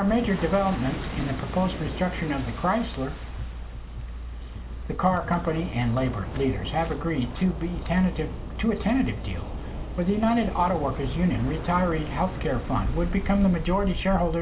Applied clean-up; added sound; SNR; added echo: none; Waves, surf; 8 dB; reverberation time 0.5 s.